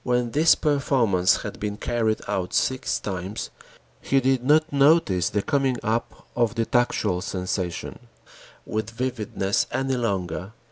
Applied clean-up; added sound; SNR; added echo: none; none; none; none.